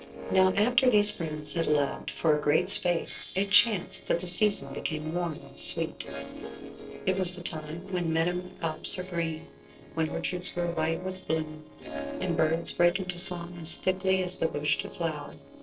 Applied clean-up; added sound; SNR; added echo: neural separator model SepFormer DNS4.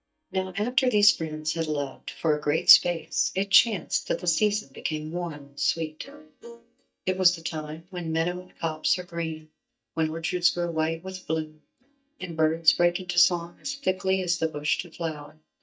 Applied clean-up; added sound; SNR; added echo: neural mask model DeepFilterNet 3.